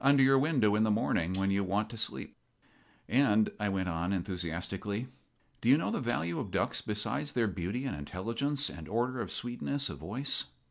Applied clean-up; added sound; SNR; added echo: none; Tambourine; 8 dB; none.